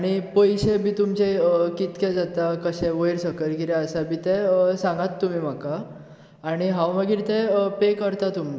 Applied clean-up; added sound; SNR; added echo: none; none; none; none.